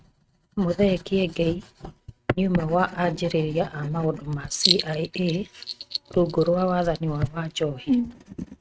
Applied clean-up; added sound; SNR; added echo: neural mask model RNNoise.